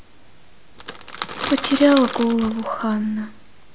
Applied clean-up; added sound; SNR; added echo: none; Crackle / Crushing; 9 dB; none.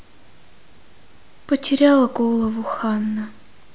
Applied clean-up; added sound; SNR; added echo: none; none; none; none.